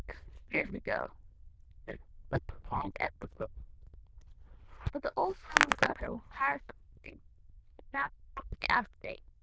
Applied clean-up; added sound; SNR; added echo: neural diffusion model UNIVERSE++.